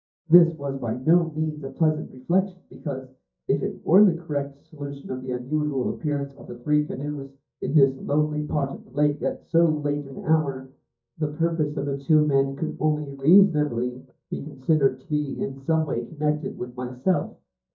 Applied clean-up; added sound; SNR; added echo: neural mask model DeepFilterNet 3.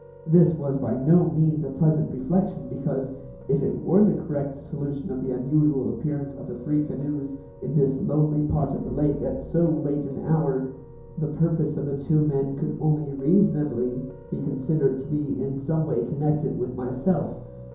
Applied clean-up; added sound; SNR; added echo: none; Piano; 19 dB; reverberation time 2.8 s.